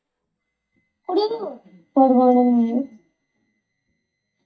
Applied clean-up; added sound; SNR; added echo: neural mask model DeepFilterNet 3.